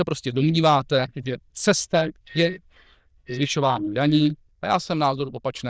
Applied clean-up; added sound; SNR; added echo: neural diffusion model UNIVERSE++.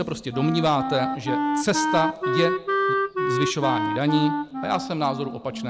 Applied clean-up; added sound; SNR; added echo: none; Wind instrument, woodwind instrument; 0 dB; none.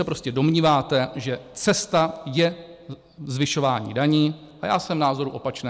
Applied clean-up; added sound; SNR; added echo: none; none; none; none.